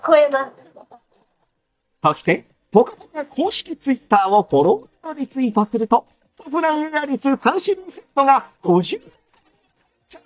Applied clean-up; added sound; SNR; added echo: neural mask model DeepFilterNet 3.